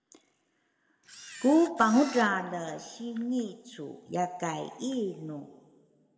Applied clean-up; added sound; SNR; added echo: none; Camera; 14 dB; reverberation time 1.4 s.